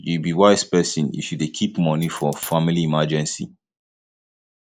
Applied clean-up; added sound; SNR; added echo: neural mask model Resemble Enhance denoiser.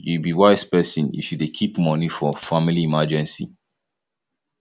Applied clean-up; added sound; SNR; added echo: none; Coin (dropping); 11 dB; none.